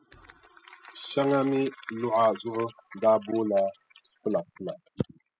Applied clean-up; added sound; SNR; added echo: classical method spectral subtraction.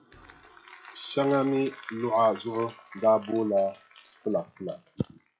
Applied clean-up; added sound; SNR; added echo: classical method log-MMSE.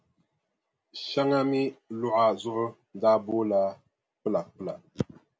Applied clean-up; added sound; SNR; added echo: none; none; none; none.